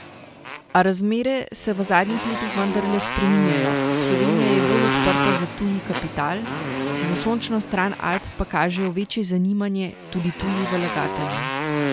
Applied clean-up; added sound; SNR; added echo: none; Motorcycle; 2 dB; none.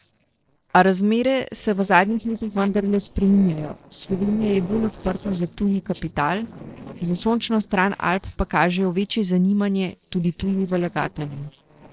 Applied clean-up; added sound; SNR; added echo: neural separator model SepFormer DNS4.